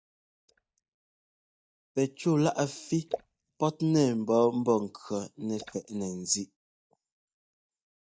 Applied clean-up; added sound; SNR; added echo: neural mask model DeepFilterNet 3.